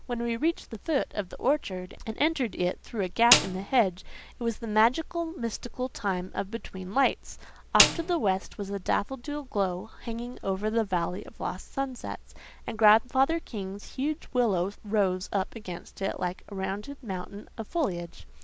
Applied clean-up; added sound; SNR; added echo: none; Snare drum; 1 dB; none.